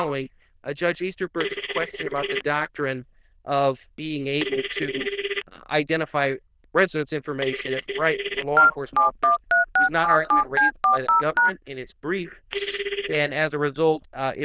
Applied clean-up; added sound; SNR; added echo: neural diffusion model UNIVERSE++.